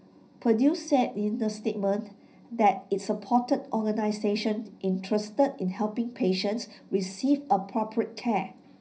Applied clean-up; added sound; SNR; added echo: none; none; none; reverberation time 0.4 s.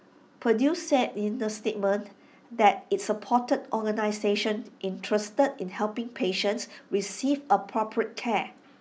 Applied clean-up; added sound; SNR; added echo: none; none; none; none.